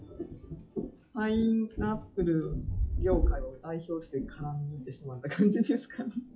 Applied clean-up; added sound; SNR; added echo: classical method WPE with log-MMSE.